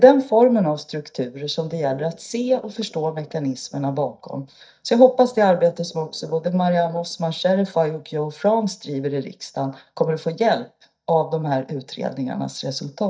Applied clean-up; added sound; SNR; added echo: neural mask model DeepFilterNet 3.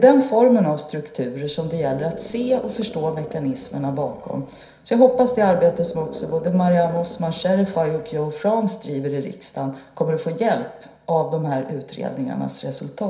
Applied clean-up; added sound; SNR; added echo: none; Animal; 16 dB; reverberation time 0.5 s.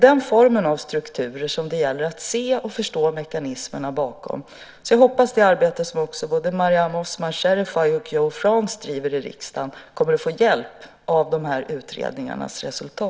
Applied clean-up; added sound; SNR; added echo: none; none; none; none.